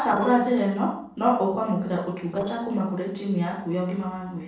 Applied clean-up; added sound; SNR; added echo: neural separator model SepFormer DNS4.